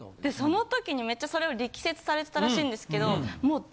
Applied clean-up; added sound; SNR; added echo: none; none; none; none.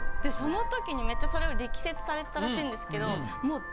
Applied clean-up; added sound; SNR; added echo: none; Vehicle horn, car horn, honking; -3 dB; none.